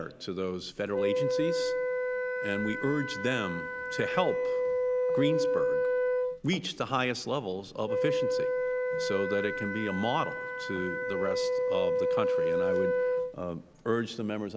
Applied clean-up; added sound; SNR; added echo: none; Wind instrument, woodwind instrument; -3 dB; none.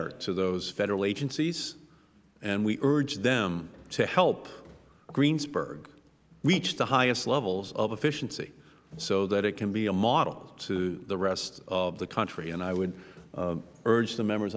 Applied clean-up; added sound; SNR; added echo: none; none; none; none.